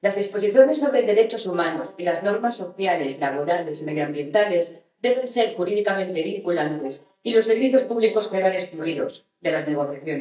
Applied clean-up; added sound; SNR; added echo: neural mask model DeepFilterNet 3.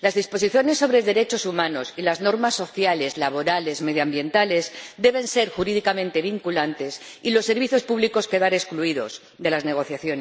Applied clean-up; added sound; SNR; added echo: none; none; none; none.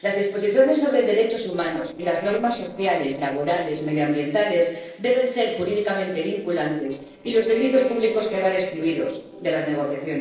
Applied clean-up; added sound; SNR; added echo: neural separator model SepFormer DNS4.